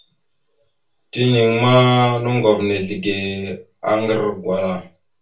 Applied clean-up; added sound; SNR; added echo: none; none; none; reverberation time 0.2 s.